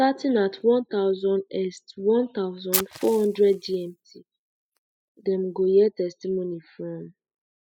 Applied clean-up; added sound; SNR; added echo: classical method spectral subtraction.